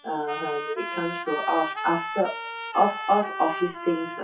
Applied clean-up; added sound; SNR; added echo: classical method WPE with log-MMSE.